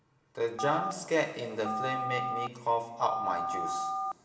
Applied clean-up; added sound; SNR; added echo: none; Telephone; 1 dB; reverberation time 2.5 s.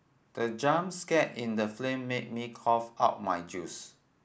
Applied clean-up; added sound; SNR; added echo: none; none; none; none.